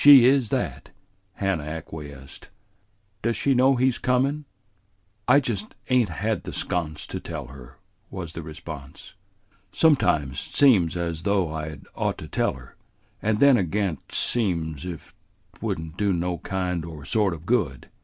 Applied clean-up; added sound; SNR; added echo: none; none; none; none.